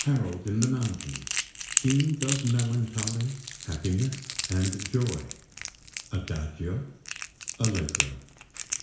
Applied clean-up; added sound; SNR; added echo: none; Crackle; 5 dB; reverberation time 0.7 s.